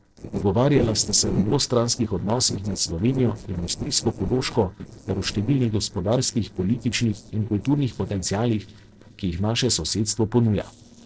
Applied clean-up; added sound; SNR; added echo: neural separator model SepFormer DNS4.